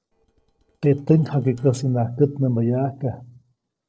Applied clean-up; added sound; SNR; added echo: neural separator model SepFormer DNS4.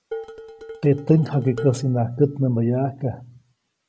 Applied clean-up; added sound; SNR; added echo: none; Dishes, pots, and pans; 15 dB; none.